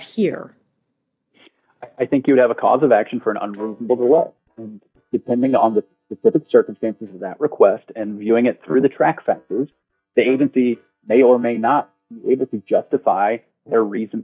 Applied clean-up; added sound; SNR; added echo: neural mask model DeepFilterNet 3.